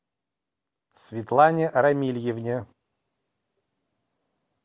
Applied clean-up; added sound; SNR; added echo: none; none; none; none.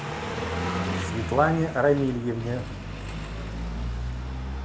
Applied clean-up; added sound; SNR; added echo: none; Car passing by; 3 dB; reverberation time 0.7 s.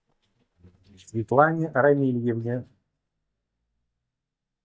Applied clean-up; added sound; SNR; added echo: neural mask model DeepFilterNet 3.